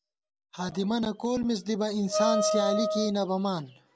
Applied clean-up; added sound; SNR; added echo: none; Wind instrument, woodwind instrument; -1 dB; none.